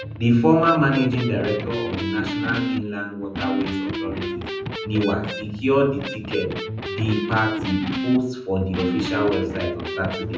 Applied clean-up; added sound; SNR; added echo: none; Electric guitar; 5 dB; reverberation time 0.6 s.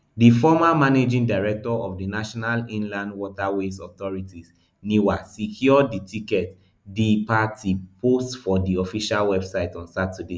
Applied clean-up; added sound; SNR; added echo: none; none; none; none.